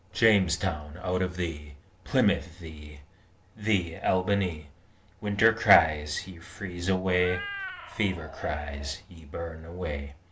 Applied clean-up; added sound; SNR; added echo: none; Meow; 12 dB; none.